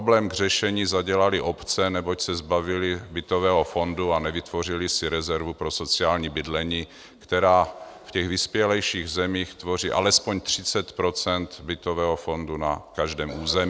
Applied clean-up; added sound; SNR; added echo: none; none; none; none.